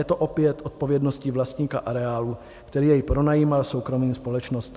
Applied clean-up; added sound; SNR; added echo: none; none; none; none.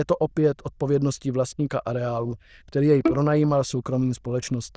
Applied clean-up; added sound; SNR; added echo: neural diffusion model UNIVERSE++.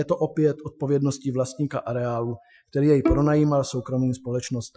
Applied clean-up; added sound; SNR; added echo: classical method Wiener filter.